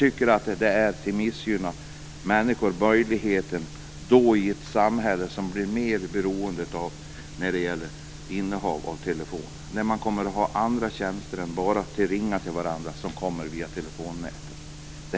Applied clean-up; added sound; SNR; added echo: none; none; none; none.